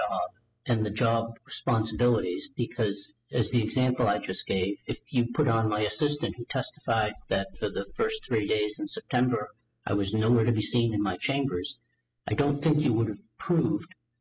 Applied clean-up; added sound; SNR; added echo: classical method spectral subtraction.